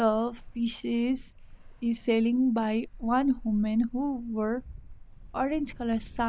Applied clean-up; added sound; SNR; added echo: none; Ocean; 16 dB; none.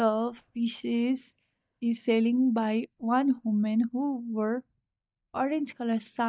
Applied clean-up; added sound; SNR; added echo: neural mask model DeepFilterNet 3.